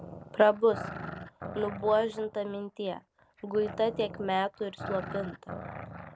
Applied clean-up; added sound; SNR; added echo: none; Growling; 12 dB; none.